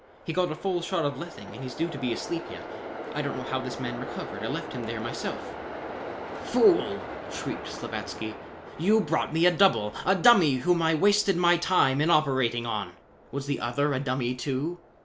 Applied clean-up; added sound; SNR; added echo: none; Train; 12 dB; none.